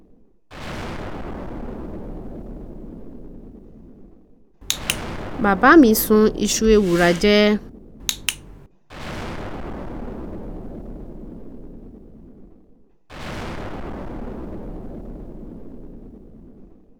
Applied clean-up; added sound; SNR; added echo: none; Explosion; 10 dB; none.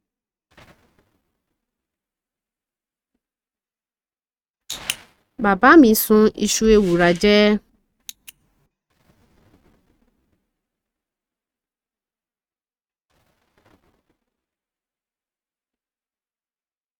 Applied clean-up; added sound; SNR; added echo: neural mask model RNNoise.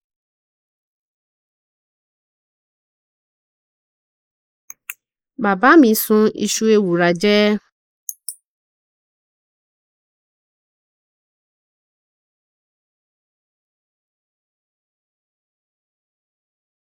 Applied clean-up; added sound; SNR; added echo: neural mask model Resemble Enhance denoiser.